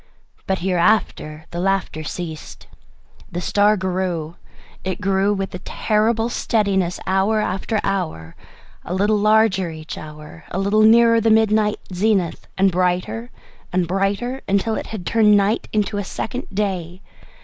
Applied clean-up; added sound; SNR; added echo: neural mask model Resemble Enhance denoiser.